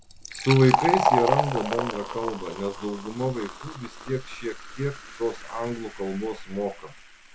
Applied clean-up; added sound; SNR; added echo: none; Fill (with liquid); 2 dB; none.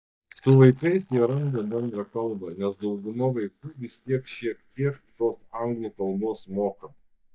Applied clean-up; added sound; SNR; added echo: neural mask model DeepFilterNet 3.